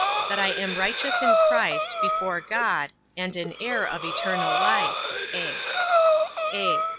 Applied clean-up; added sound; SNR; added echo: none; Breathing; -4 dB; none.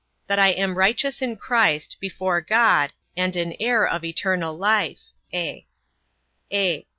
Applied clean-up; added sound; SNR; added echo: none; none; none; none.